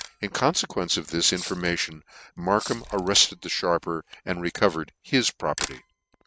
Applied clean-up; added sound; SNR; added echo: neural mask model RNNoise.